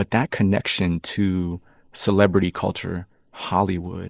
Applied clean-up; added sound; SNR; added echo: neural mask model Resemble Enhance denoiser.